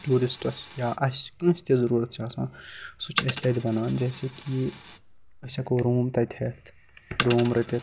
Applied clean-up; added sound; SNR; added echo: none; Coin (dropping); 11 dB; none.